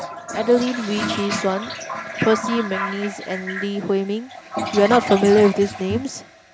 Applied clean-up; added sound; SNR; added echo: none; Toilet flush; 7 dB; none.